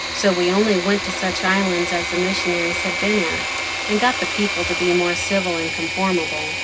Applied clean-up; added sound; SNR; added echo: none; Engine / Mechanisms; 3 dB; reverberation time 0.4 s.